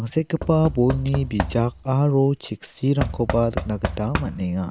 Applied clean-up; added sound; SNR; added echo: none; Knock / Wood; 8 dB; none.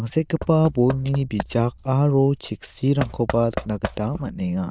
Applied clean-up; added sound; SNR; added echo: neural diffusion model UNIVERSE++.